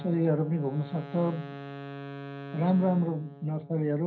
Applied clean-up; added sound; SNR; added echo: none; Wind instrument, woodwind instrument; 14 dB; reverberation time 0.3 s.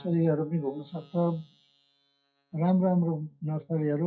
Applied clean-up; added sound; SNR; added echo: classical method WPE with log-MMSE.